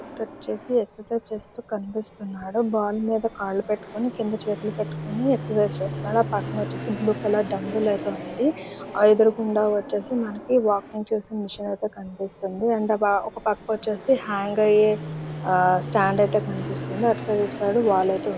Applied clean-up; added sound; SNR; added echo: none; Fixed-wing aircraft, airplane; 11 dB; none.